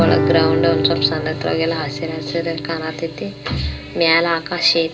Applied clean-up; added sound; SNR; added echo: none; Guitar; 3 dB; reverberation time 0.2 s.